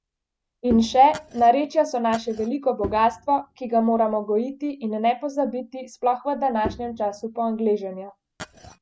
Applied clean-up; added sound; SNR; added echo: none; Bowed string instrument + Glass; 16 dB; none.